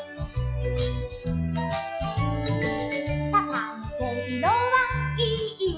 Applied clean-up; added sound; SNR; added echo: classical method log-MMSE.